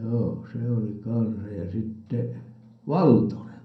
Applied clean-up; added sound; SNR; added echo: none; none; none; reverberation time 0.5 s.